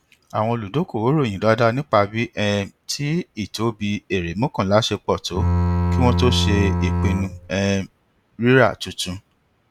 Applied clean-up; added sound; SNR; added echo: none; Bowed string instrument; -1 dB; none.